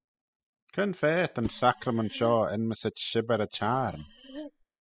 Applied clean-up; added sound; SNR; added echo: classical method spectral subtraction.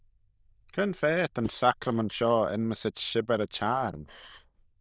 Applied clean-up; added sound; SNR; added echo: neural diffusion model UNIVERSE++.